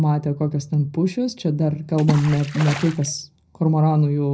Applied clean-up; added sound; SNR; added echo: none; Water / Splash, splatter; 11 dB; reverberation time 0.4 s.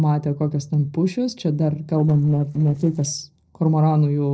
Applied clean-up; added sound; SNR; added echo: neural separator model SepFormer DNS4.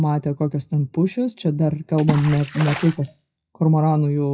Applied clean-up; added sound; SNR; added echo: classical method WPE with log-MMSE.